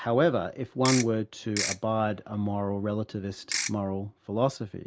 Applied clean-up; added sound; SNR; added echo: none; Ratchet, pawl / Percussion; 3 dB; none.